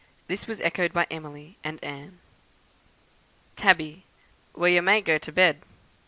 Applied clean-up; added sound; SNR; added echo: none; none; none; none.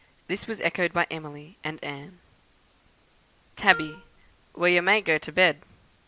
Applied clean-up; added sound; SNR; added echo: none; Wind instrument, woodwind instrument; 12 dB; none.